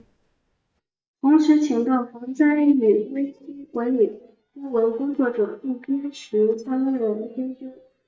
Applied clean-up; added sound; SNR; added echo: neural mask model DeepFilterNet 3.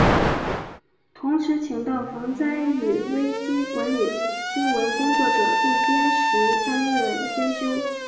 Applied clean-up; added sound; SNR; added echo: none; Alarm; -1 dB; reverberation time 1.0 s.